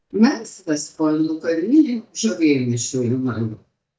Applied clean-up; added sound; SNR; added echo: neural mask model DeepFilterNet 3.